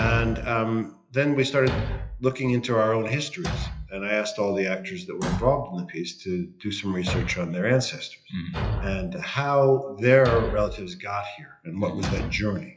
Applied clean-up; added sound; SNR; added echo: classical method WPE with log-MMSE.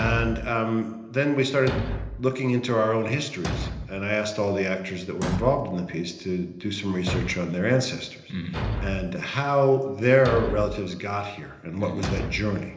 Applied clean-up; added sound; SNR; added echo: none; Thump, thud; 9 dB; reverberation time 1.0 s.